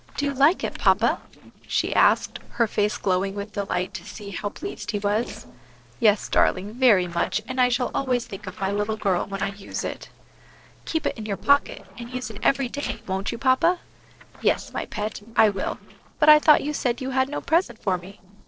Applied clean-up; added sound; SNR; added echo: neural separator model SepFormer DNS4.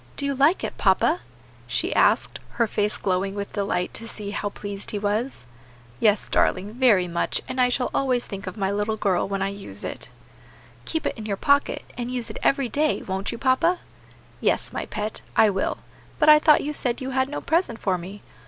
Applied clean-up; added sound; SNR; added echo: none; none; none; none.